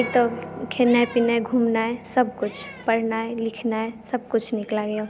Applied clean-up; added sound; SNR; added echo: none; Piano + Meow; 16 dB; none.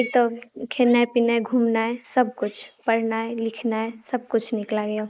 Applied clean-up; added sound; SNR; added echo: neural mask model Resemble Enhance denoiser.